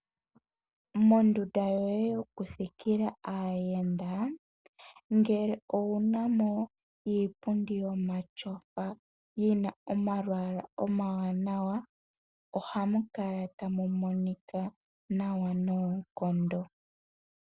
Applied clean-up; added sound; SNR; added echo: none; none; none; none.